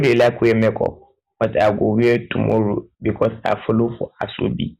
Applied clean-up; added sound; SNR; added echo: none; none; none; none.